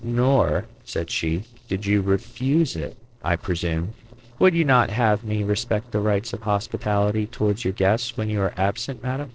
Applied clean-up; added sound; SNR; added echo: neural separator model SepFormer DNS4.